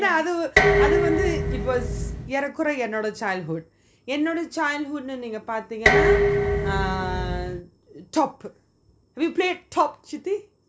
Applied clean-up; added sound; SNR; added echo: none; Dishes, pots, and pans; -4 dB; none.